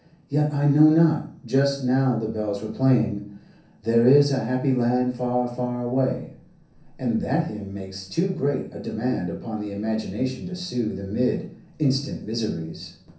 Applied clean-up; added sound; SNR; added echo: none; none; none; reverberation time 0.6 s.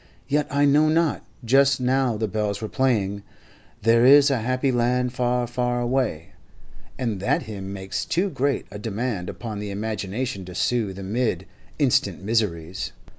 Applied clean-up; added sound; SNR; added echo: none; none; none; none.